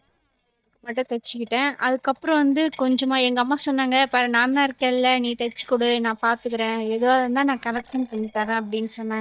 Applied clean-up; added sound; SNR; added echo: neural mask model DeepFilterNet 3.